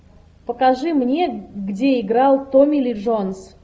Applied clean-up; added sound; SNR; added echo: none; none; none; none.